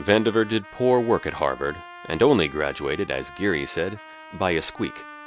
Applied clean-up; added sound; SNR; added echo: none; Trumpet; 18 dB; none.